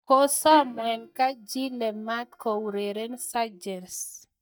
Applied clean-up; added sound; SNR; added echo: neural mask model DeepFilterNet 3.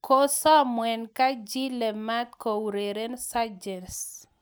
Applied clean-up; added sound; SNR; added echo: none; none; none; none.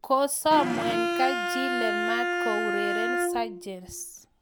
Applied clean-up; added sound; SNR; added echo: none; Bowed string instrument; 0 dB; none.